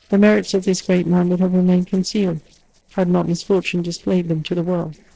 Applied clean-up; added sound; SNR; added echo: neural separator model SepFormer DNS4.